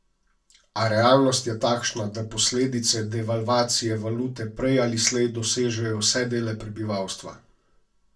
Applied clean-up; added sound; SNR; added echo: none; none; none; reverberation time 0.2 s.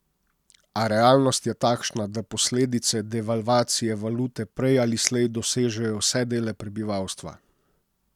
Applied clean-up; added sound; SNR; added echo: none; none; none; none.